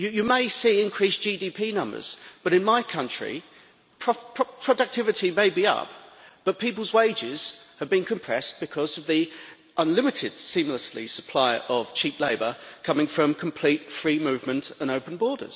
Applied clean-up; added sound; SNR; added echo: none; none; none; none.